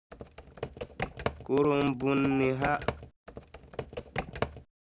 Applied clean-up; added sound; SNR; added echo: none; Computer keyboard; 7 dB; none.